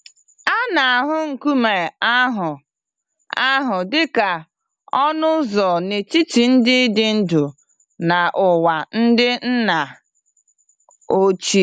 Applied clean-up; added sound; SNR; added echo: none; none; none; none.